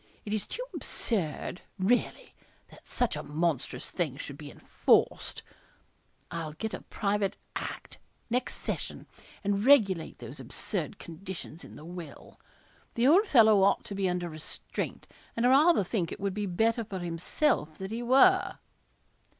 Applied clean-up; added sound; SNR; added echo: none; none; none; none.